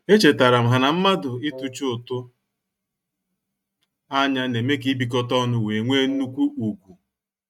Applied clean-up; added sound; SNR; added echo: neural mask model RNNoise.